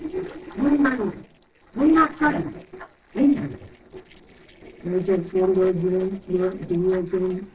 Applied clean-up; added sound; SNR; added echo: neural separator model SepFormer DNS4.